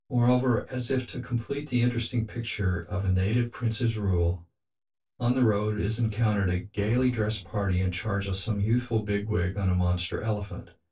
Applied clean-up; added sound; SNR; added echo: neural separator model SepFormer DNS4.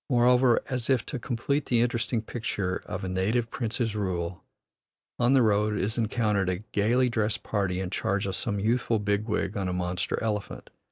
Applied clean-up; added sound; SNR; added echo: none; none; none; none.